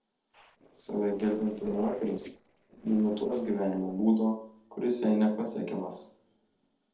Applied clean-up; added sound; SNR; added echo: neural separator model SepFormer DNS4.